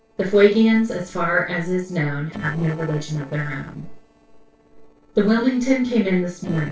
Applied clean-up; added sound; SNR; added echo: neural separator model SepFormer DNS4.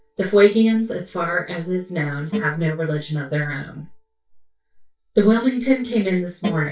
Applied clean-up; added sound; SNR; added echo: neural mask model DeepFilterNet 3.